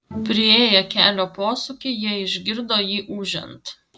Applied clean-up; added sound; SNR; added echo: none; Bowed string instrument; 15 dB; none.